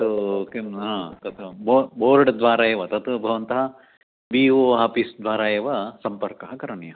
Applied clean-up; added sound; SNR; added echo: none; none; none; none.